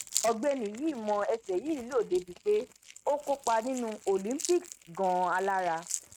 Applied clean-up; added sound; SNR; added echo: neural mask model RNNoise.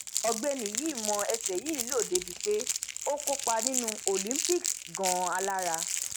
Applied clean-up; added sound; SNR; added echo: none; Crackle; 1 dB; none.